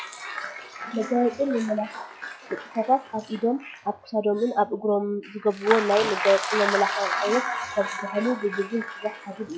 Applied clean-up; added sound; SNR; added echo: classical method log-MMSE.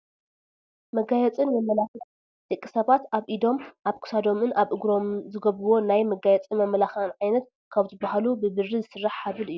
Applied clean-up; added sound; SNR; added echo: none; none; none; none.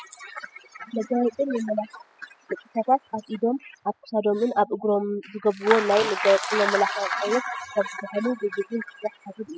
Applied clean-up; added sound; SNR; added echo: classical method spectral subtraction.